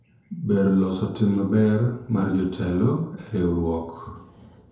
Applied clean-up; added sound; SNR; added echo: none; none; none; reverberation time 2.1 s.